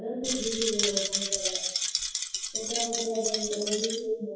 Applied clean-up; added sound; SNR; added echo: classical method WPE with log-MMSE.